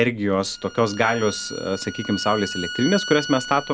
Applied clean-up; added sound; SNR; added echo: none; Bowed string instrument; 11 dB; none.